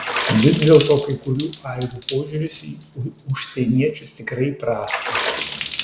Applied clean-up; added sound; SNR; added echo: none; Water / Splash, splatter; 7 dB; none.